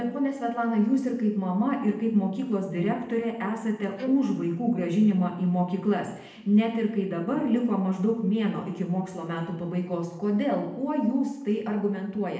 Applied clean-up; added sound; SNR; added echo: neural separator model SepFormer DNS4.